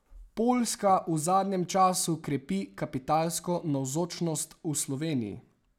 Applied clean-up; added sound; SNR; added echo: none; none; none; none.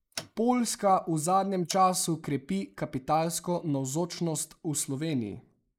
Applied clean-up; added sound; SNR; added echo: neural mask model Resemble Enhance denoiser.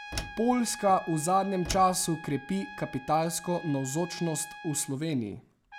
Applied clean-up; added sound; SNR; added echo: none; Slam + Trumpet; 14 dB; none.